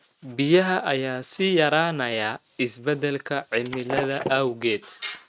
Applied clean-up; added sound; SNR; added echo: neural mask model RNNoise.